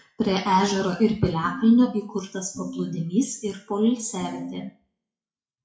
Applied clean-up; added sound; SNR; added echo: classical method WPE with log-MMSE.